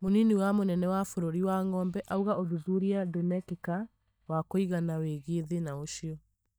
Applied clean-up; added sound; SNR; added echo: neural mask model DeepFilterNet 3.